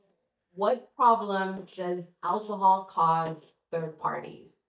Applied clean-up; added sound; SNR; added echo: neural mask model DeepFilterNet 3.